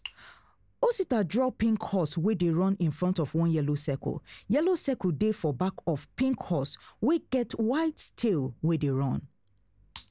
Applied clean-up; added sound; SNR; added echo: none; none; none; none.